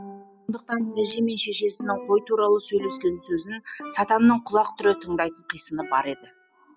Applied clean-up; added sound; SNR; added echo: none; Percussion; 16 dB; none.